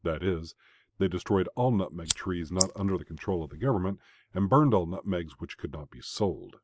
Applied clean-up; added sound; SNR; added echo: neural mask model Resemble Enhance denoiser.